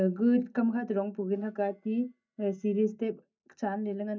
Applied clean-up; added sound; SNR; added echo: neural mask model DeepFilterNet 3.